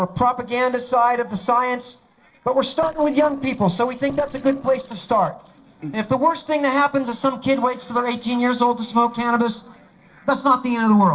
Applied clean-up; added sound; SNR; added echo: neural separator model SepFormer DNS4.